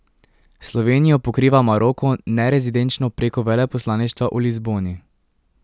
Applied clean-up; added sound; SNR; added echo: none; none; none; none.